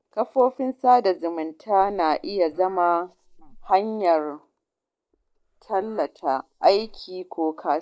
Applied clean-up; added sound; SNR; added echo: neural mask model Resemble Enhance denoiser.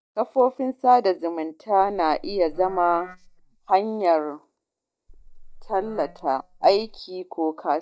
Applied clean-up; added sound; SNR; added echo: neural mask model DeepFilterNet 3.